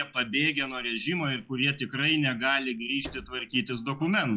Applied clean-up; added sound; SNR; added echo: classical method log-MMSE.